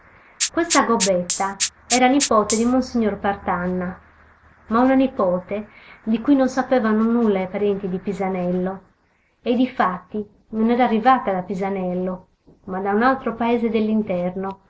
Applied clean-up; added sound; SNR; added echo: none; Rattle (instrument); 7 dB; none.